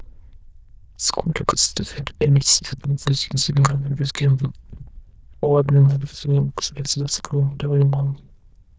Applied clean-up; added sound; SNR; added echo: neural diffusion model UNIVERSE++.